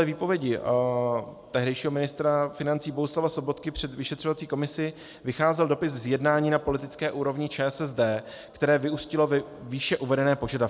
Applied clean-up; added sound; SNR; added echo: none; none; none; none.